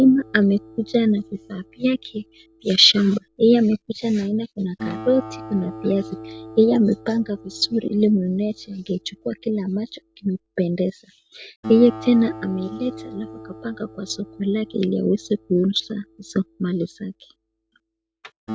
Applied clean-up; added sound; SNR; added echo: none; Acoustic guitar; 18 dB; none.